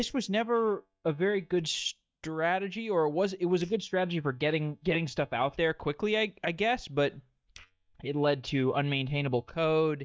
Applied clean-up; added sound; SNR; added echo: neural mask model DeepFilterNet 3.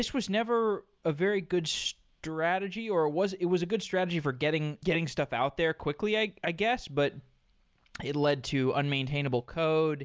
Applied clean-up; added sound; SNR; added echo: none; none; none; none.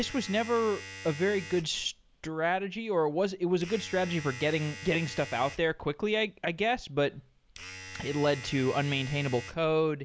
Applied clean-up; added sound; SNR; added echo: none; Domestic sounds, home sounds; 16 dB; none.